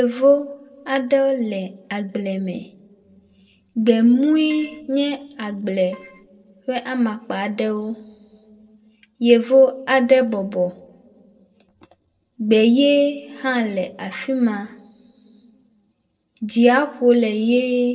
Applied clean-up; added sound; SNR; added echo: neural separator model SepFormer DNS4.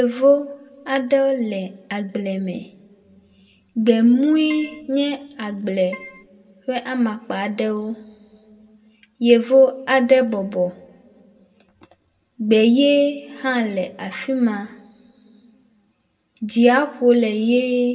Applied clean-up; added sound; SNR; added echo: none; Keyboard (musical); 17 dB; reverberation time 1.5 s.